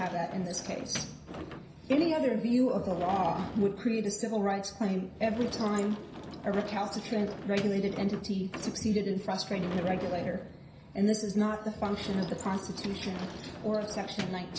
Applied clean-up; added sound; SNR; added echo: none; Sliding door / Slam; 12 dB; reverberation time 0.5 s.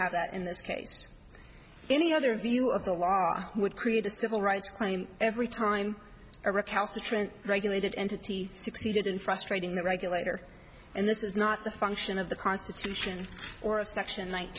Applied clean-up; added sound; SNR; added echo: none; none; none; none.